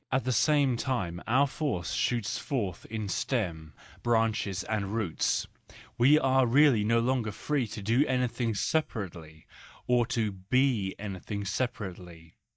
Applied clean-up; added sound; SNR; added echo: neural mask model DeepFilterNet 3.